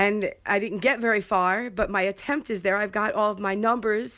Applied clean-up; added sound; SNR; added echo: none; none; none; none.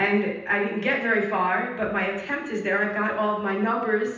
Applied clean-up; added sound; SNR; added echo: none; none; none; reverberation time 0.9 s.